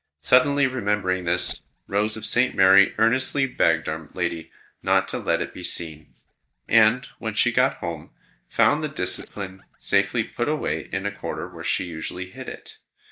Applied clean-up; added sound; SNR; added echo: neural mask model DeepFilterNet 3.